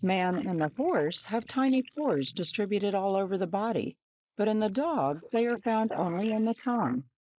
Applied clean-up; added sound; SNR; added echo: neural mask model Resemble Enhance denoiser.